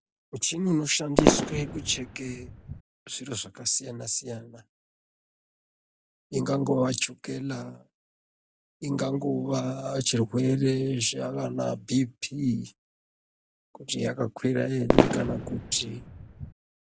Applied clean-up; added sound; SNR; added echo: none; Fireworks; -3 dB; none.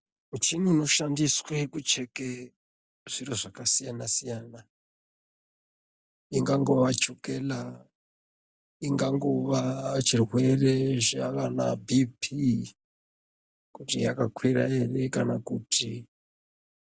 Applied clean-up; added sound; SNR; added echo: none; none; none; none.